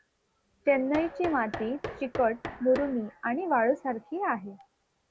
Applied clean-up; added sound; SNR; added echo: none; Knock; 14 dB; none.